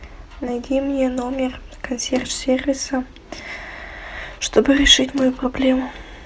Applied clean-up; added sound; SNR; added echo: none; Motor vehicle (road); 18 dB; none.